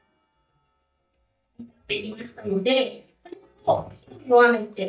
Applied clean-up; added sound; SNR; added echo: neural mask model DeepFilterNet 3.